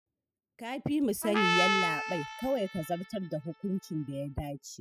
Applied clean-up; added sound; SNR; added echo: classical method spectral subtraction.